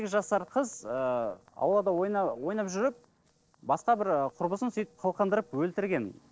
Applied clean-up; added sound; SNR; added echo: neural separator model SepFormer DNS4.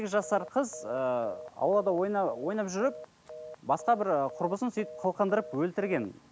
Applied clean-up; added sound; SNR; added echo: none; Telephone; 16 dB; none.